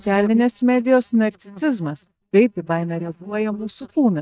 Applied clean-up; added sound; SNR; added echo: neural mask model DeepFilterNet 3.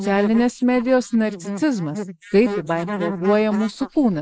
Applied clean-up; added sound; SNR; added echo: neural mask model Resemble Enhance denoiser.